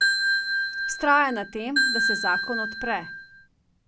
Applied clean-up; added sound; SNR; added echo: none; Ringtone / Bell; -2 dB; none.